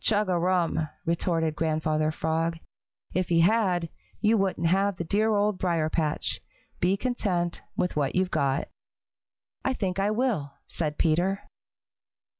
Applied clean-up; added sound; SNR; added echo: none; none; none; none.